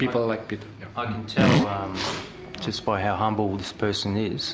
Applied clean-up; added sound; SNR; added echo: none; Fart; -1 dB; none.